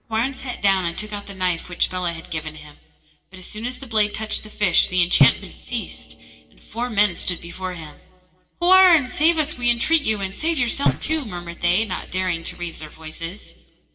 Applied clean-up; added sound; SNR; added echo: neural separator model SepFormer DNS4.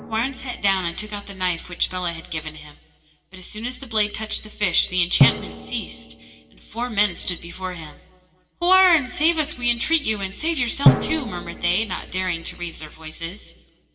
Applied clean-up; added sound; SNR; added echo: none; Drum; 4 dB; reverberation time 1.3 s.